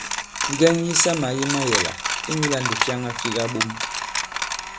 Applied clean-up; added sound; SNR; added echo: none; Coin (dropping); 2 dB; none.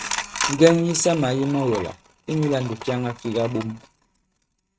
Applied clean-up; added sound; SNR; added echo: neural mask model RNNoise.